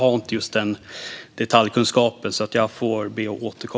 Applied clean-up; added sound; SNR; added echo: none; none; none; none.